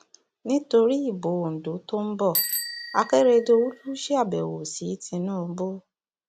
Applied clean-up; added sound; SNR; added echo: none; Bicycle bell; 9 dB; none.